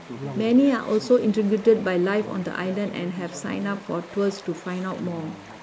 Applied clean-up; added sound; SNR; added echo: none; Chatter / Stream; 15 dB; none.